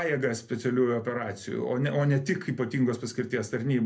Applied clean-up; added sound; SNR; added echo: none; none; none; reverberation time 0.3 s.